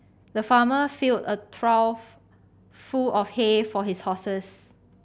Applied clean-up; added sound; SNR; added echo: none; none; none; none.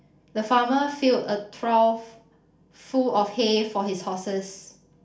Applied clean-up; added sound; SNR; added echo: none; none; none; reverberation time 0.4 s.